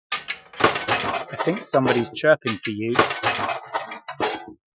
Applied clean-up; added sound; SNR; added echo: classical method Wiener filter.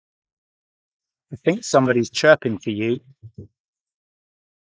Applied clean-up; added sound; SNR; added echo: neural mask model Resemble Enhance denoiser.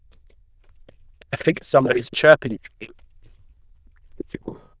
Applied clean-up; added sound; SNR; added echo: neural diffusion model UNIVERSE++.